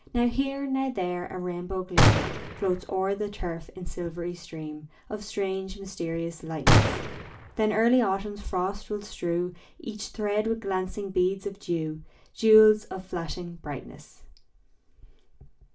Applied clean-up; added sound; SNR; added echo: none; Gunshot, gunfire; -4 dB; reverberation time 0.2 s.